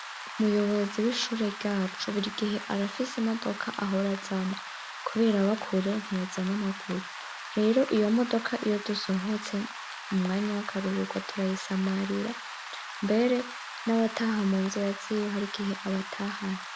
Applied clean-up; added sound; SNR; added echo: none; Rain; 11 dB; none.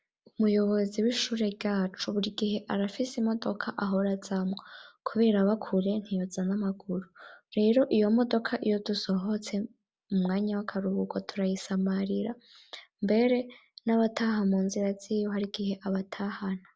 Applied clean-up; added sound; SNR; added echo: none; none; none; none.